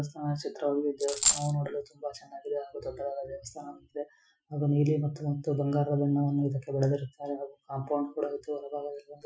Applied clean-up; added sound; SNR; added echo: classical method Wiener filter.